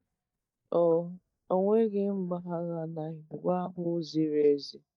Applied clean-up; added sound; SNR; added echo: neural mask model DeepFilterNet 3.